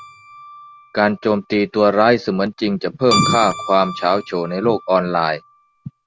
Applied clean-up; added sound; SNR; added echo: none; Keyboard (musical); 10 dB; none.